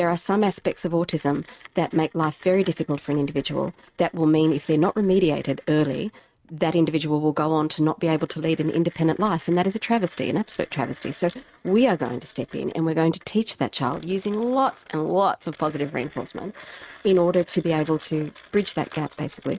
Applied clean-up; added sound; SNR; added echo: neural mask model RNNoise.